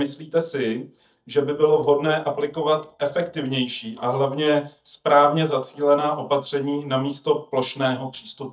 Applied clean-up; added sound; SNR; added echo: neural mask model DeepFilterNet 3.